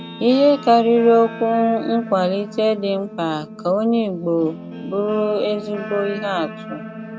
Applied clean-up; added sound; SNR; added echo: none; Guitar; 13 dB; none.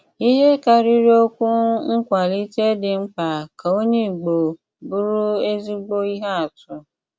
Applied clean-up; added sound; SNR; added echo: none; none; none; none.